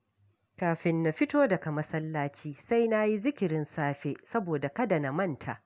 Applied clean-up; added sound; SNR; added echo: none; none; none; none.